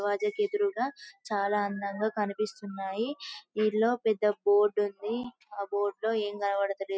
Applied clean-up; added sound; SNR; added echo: neural mask model RNNoise.